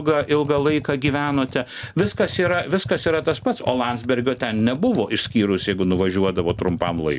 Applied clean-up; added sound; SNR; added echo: none; Computer keyboard; 14 dB; none.